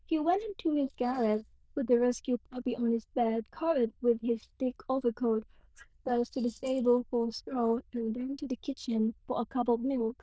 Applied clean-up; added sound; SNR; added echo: neural diffusion model UNIVERSE++.